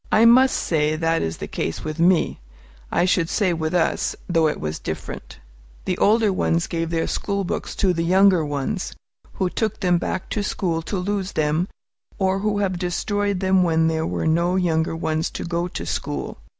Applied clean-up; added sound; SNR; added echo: none; none; none; none.